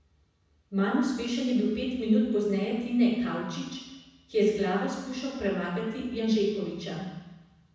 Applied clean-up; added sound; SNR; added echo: none; none; none; reverberation time 1.1 s.